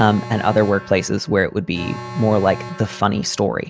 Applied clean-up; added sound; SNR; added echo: none; Alarm; 14 dB; none.